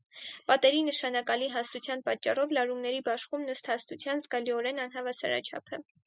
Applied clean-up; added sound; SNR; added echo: none; none; none; none.